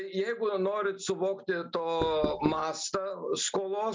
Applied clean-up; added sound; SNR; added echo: none; Knock; 4 dB; none.